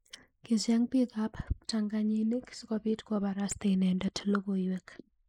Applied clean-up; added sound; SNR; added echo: neural mask model Resemble Enhance denoiser.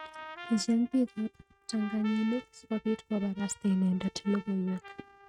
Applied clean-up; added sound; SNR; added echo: neural mask model RNNoise.